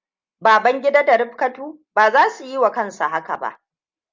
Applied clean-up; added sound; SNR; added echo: none; none; none; none.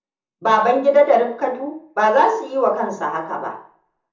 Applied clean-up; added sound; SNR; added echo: none; none; none; reverberation time 0.6 s.